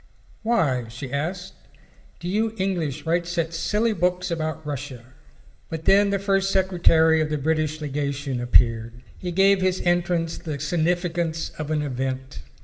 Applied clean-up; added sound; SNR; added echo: none; none; none; reverberation time 1.0 s.